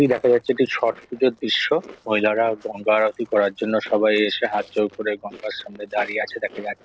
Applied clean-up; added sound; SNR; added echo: neural separator model SepFormer DNS4.